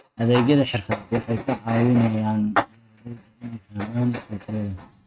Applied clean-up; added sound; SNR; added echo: neural mask model RNNoise.